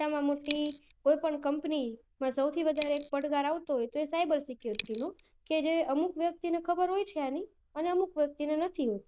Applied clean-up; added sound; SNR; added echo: neural diffusion model UNIVERSE++.